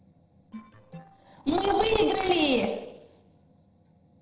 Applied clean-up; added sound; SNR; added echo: neural separator model SepFormer DNS4.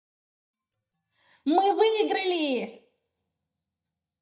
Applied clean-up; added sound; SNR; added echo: neural mask model DeepFilterNet 3.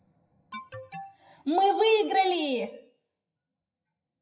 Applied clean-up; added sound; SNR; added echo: classical method WPE with log-MMSE.